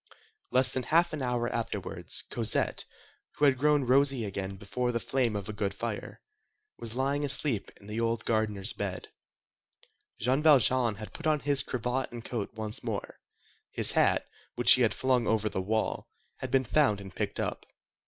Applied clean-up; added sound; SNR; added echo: none; none; none; none.